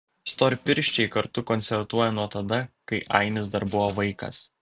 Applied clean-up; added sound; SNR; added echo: neural separator model SepFormer DNS4.